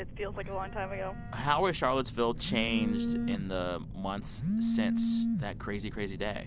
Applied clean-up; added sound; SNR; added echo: none; Telephone; 0 dB; none.